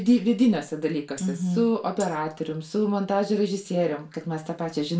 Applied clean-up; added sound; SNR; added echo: none; Tambourine; 19 dB; reverberation time 0.3 s.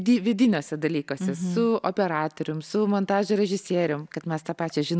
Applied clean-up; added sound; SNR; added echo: none; none; none; none.